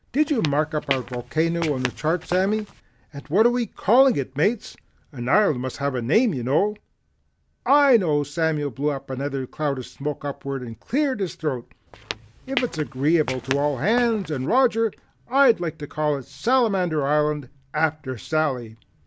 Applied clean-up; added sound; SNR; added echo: none; Squeak / Walk, footsteps; 11 dB; none.